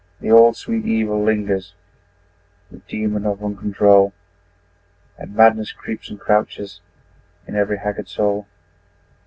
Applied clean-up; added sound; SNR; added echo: none; none; none; none.